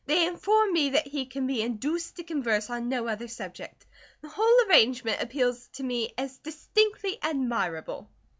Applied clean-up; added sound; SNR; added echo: none; none; none; none.